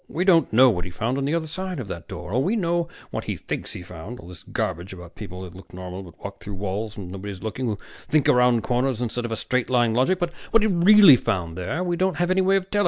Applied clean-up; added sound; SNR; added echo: none; none; none; none.